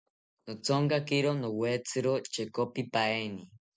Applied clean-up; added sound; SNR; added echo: none; none; none; none.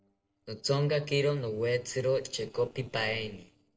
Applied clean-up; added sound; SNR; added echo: neural separator model SepFormer DNS4.